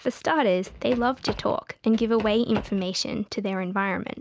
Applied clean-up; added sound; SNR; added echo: none; Run; 13 dB; none.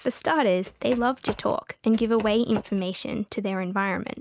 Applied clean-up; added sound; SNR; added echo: neural mask model RNNoise.